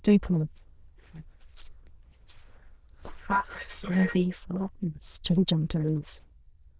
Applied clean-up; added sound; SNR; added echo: neural diffusion model UNIVERSE++.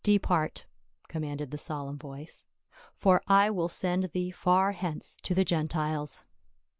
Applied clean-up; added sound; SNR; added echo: none; none; none; none.